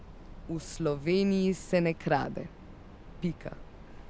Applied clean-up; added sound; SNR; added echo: none; Train; 14 dB; none.